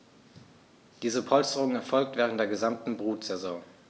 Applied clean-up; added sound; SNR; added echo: none; none; none; none.